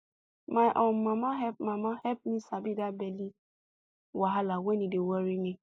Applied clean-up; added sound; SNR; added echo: neural mask model Resemble Enhance denoiser.